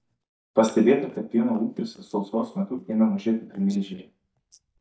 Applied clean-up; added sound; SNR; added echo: neural mask model DeepFilterNet 3.